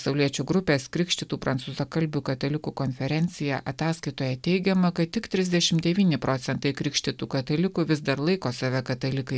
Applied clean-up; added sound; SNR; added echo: none; none; none; none.